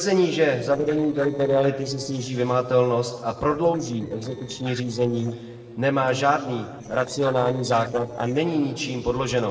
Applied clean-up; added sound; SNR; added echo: neural separator model SepFormer DNS4.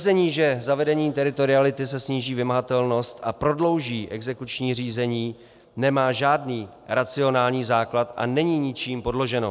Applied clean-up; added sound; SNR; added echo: none; none; none; none.